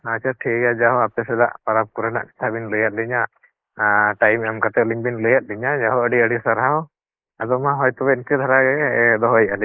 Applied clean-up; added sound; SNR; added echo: neural mask model Resemble Enhance denoiser.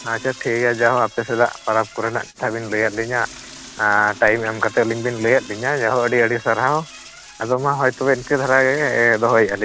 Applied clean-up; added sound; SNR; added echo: none; Toilet flush / Door; 19 dB; none.